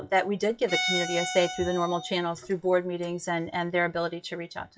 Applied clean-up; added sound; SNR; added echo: classical method WPE with log-MMSE.